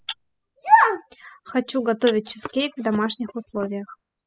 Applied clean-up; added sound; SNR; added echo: classical method spectral subtraction.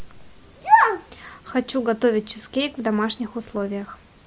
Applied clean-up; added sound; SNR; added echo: none; none; none; none.